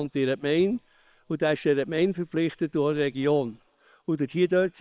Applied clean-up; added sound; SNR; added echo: neural separator model SepFormer WHAM!.